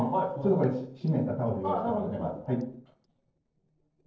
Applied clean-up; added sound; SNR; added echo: neural separator model SepFormer DNS4.